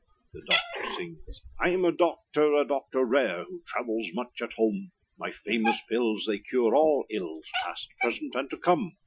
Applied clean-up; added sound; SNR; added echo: classical method Wiener filter.